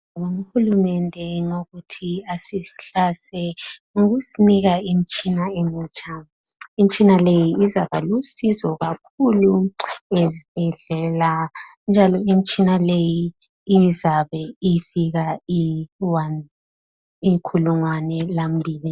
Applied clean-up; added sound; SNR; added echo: none; none; none; none.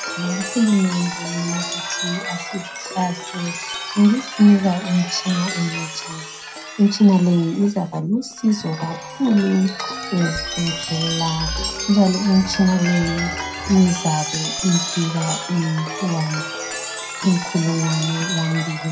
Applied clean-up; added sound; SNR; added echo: none; Chime; 8 dB; reverberation time 0.2 s.